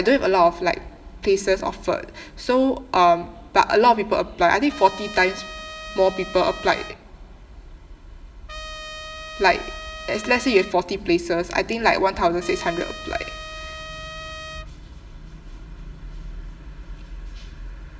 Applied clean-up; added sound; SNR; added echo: none; Trumpet; 14 dB; reverberation time 2.3 s.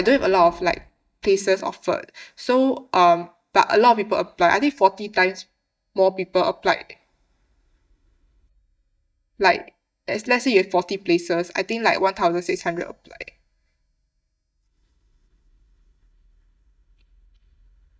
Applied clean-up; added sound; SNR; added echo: neural mask model DeepFilterNet 3.